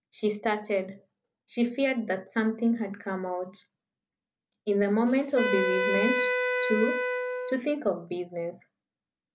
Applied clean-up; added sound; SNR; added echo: none; Wind instrument, woodwind instrument; -1 dB; none.